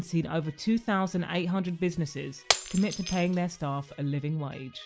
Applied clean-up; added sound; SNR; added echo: none; Shatter; 7 dB; none.